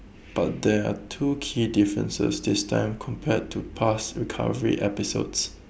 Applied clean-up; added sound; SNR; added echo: none; none; none; none.